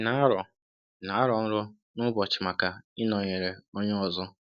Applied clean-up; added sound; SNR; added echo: none; none; none; none.